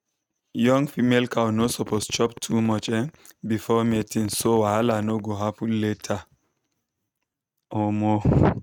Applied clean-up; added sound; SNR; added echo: neural mask model RNNoise.